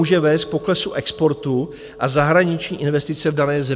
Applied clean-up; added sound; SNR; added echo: none; Chink, clink; 18 dB; none.